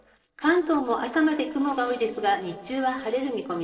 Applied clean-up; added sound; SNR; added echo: neural separator model SepFormer DNS4.